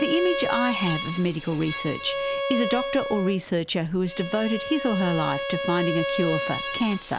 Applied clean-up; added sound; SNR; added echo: none; Bowed string instrument; 4 dB; none.